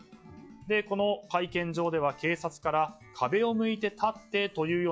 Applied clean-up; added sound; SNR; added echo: classical method log-MMSE.